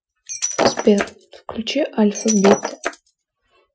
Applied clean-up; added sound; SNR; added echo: classical method Wiener filter.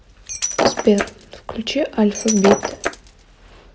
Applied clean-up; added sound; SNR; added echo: none; Shatter; 3 dB; none.